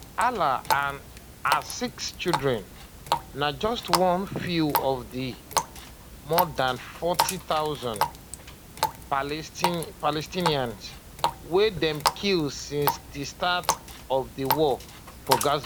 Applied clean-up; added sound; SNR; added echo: none; Water tap, faucet; 4 dB; none.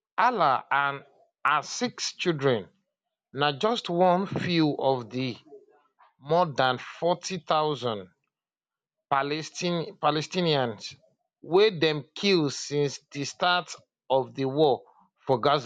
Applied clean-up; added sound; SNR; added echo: none; none; none; none.